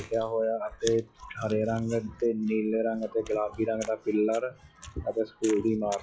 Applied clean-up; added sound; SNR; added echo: classical method log-MMSE.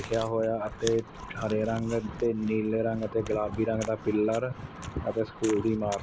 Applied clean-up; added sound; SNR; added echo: none; Chewing, mastication; 17 dB; none.